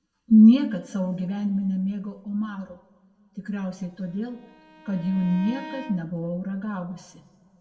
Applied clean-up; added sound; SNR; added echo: none; Bowed string instrument; 19 dB; reverberation time 1.5 s.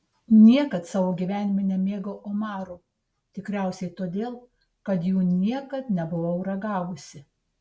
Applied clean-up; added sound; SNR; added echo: none; none; none; none.